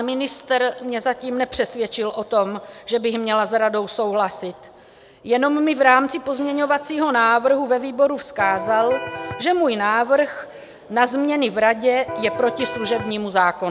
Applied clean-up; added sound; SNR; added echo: none; Electric guitar; 9 dB; none.